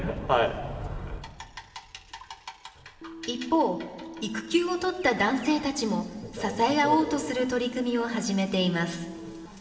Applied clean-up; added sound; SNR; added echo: none; Keyboard (musical); 19 dB; reverberation time 2.5 s.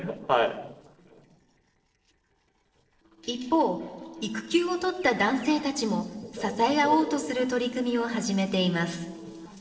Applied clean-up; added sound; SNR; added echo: neural separator model SepFormer DNS4.